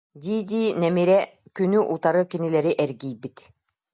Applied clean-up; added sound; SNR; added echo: none; none; none; none.